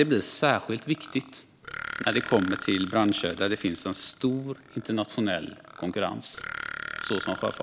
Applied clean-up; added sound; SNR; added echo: none; Burping, eructation; 12 dB; none.